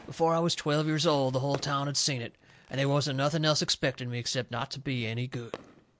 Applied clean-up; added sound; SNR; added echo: none; Fireworks; 20 dB; none.